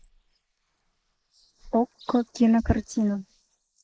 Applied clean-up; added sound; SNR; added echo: neural mask model Resemble Enhance denoiser.